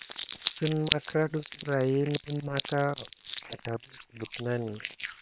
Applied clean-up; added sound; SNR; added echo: neural separator model SepFormer WHAM!.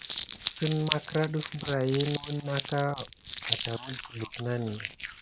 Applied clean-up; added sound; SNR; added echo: none; Crumpling, crinkling; 6 dB; none.